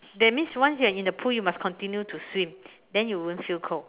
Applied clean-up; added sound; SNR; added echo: none; none; none; none.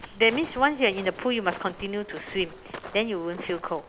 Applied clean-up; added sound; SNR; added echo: none; Walk, footsteps; 16 dB; none.